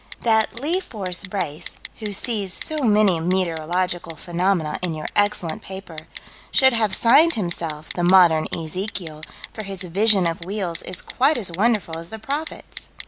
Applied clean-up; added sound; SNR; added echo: none; Telephone; 18 dB; none.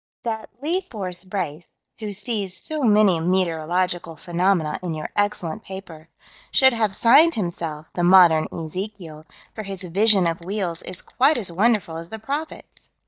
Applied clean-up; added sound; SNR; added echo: neural mask model DeepFilterNet 3.